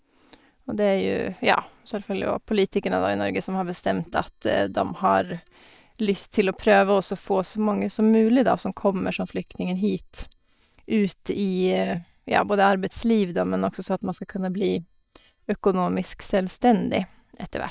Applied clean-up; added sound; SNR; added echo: neural mask model DeepFilterNet 3.